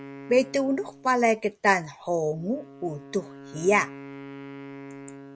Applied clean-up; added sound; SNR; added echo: none; Wind instrument, woodwind instrument; 16 dB; none.